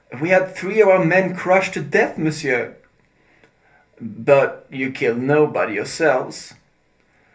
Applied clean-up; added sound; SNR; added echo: none; none; none; reverberation time 0.3 s.